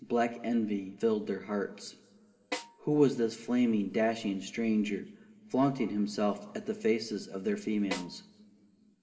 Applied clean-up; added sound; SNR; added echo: none; Snare drum; 12 dB; reverberation time 2.4 s.